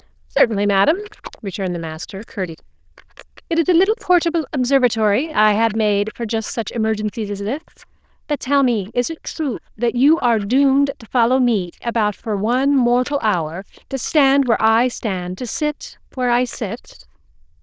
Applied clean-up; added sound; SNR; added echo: neural diffusion model UNIVERSE++.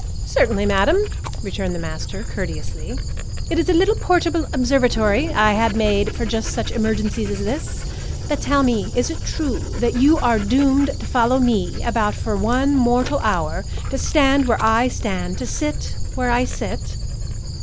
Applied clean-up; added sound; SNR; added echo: none; Dog; 4 dB; none.